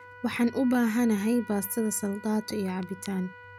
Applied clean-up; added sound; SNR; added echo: none; Trumpet; 19 dB; none.